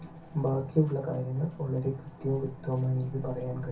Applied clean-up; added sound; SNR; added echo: none; Livestock, farm animals, working animals; 20 dB; reverberation time 0.3 s.